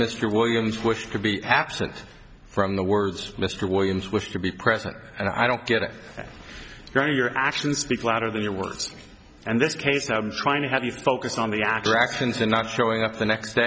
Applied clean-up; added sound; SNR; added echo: none; none; none; none.